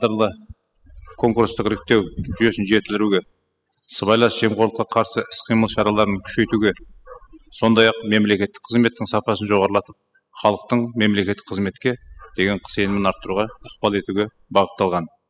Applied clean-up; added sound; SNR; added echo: classical method spectral subtraction.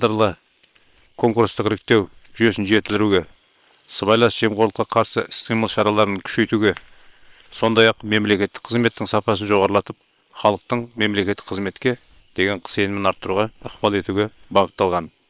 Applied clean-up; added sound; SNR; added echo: neural separator model SepFormer WHAM!.